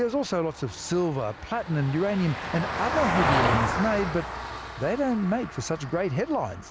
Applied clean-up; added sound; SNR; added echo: none; Vehicle; 4 dB; none.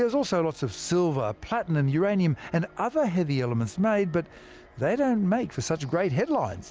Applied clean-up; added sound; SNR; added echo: none; none; none; none.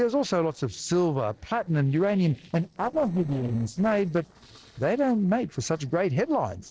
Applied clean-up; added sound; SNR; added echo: neural separator model SepFormer DNS4.